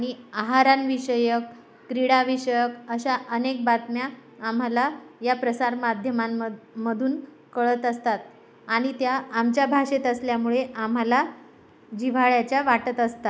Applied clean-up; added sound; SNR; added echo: none; none; none; none.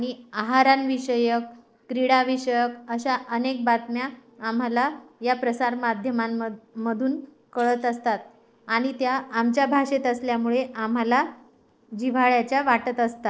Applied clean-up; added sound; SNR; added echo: neural separator model SepFormer DNS4.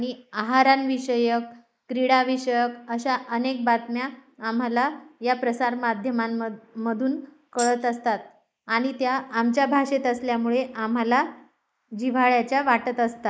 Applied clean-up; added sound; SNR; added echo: neural mask model Resemble Enhance denoiser.